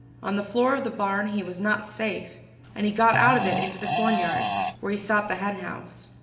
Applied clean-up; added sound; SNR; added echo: none; Fart; 2 dB; reverberation time 1.2 s.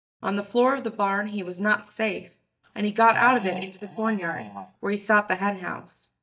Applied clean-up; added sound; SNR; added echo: neural mask model DeepFilterNet 3.